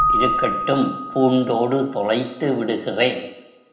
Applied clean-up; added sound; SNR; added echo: none; Keyboard (musical); 5 dB; reverberation time 0.9 s.